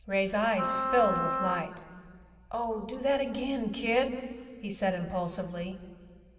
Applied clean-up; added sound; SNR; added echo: none; Wind instrument, woodwind instrument; 2 dB; reverberation time 1.9 s.